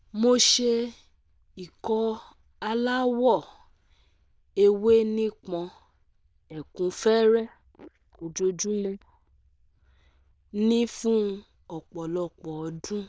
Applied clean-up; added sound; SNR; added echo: neural diffusion model UNIVERSE++.